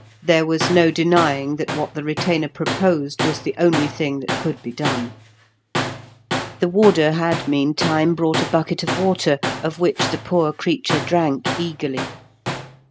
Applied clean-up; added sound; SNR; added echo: none; Tools; 7 dB; none.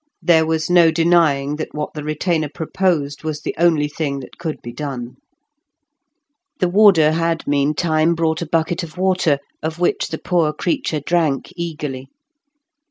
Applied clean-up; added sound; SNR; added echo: none; none; none; none.